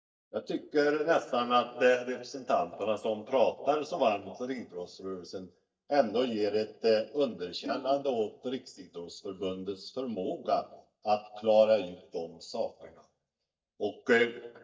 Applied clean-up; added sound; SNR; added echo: neural mask model DeepFilterNet 3.